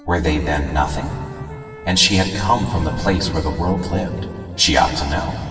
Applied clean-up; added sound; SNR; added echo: none; Wind instrument, woodwind instrument; 19 dB; reverberation time 2.6 s.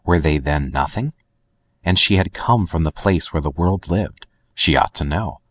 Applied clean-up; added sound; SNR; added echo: none; none; none; none.